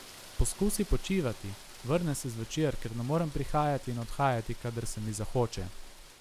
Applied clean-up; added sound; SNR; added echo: none; Rain; 18 dB; none.